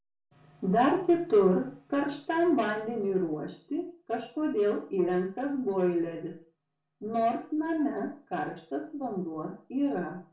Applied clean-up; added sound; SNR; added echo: none; none; none; reverberation time 0.3 s.